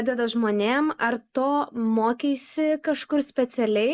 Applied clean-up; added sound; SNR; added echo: neural mask model Resemble Enhance denoiser.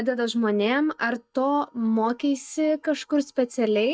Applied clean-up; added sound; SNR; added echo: neural mask model DeepFilterNet 3.